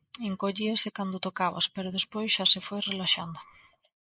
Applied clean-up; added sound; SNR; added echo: neural mask model Resemble Enhance denoiser.